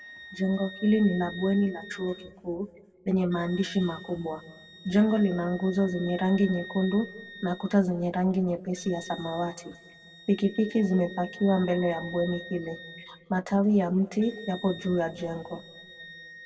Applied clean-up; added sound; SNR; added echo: none; Wind instrument, woodwind instrument; 18 dB; reverberation time 1.2 s.